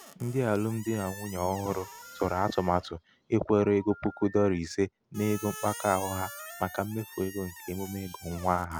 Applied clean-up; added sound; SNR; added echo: none; Squeak + Telephone; 16 dB; none.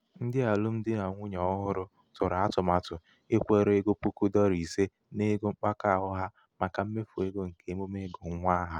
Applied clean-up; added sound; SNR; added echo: none; none; none; none.